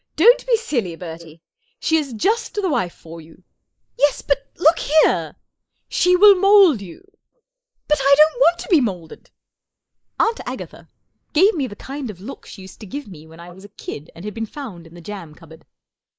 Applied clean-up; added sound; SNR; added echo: neural mask model Resemble Enhance denoiser.